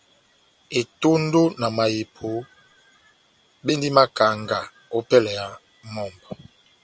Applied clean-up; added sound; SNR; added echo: none; none; none; none.